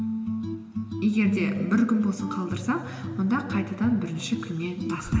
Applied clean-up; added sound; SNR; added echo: none; none; none; reverberation time 1.9 s.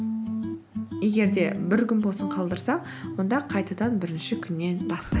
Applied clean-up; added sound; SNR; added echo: none; none; none; none.